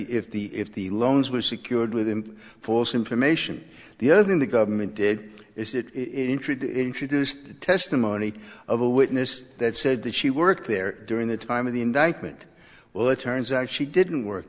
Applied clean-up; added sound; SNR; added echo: none; none; none; none.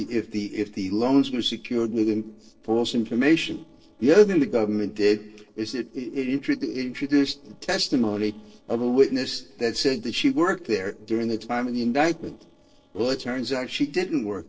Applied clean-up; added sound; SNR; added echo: neural separator model SepFormer DNS4.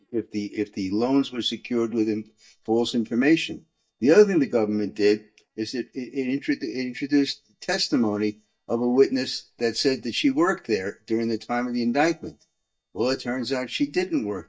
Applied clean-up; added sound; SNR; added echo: neural mask model DeepFilterNet 3.